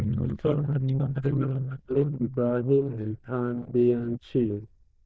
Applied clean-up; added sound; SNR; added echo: neural diffusion model UNIVERSE++.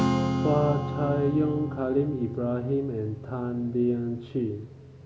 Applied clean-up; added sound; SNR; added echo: none; Strum; 4 dB; none.